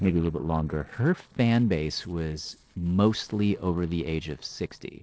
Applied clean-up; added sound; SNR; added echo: neural separator model SepFormer DNS4.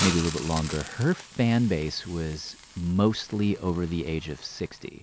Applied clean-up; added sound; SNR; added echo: none; Hiss; 12 dB; none.